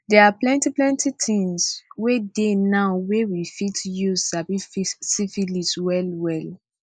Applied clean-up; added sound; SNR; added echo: neural mask model Resemble Enhance denoiser.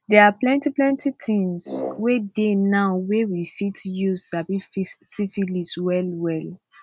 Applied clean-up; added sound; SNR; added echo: neural mask model RNNoise.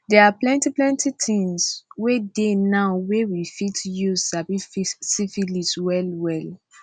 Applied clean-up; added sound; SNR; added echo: none; none; none; none.